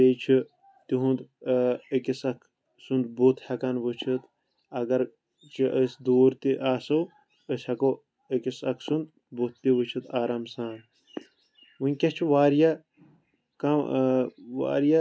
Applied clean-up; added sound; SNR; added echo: none; none; none; none.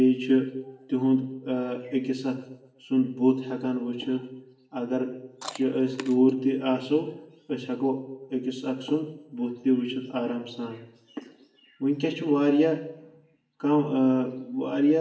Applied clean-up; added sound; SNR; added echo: none; Chewing, mastication; 16 dB; reverberation time 0.8 s.